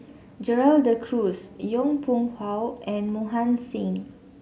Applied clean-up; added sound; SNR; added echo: none; none; none; none.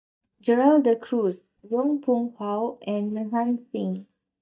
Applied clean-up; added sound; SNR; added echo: neural mask model DeepFilterNet 3.